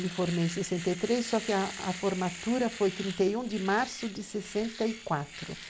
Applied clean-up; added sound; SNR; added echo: none; Domestic sounds, home sounds; 13 dB; none.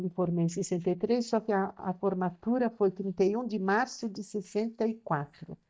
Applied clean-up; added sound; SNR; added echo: neural mask model DeepFilterNet 3.